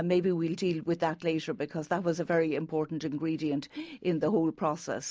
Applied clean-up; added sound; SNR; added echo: none; none; none; none.